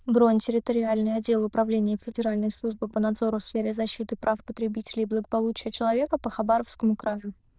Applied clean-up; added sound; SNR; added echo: neural diffusion model UNIVERSE++.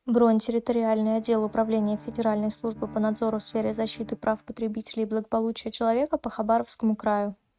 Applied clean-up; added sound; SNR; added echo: neural mask model RNNoise.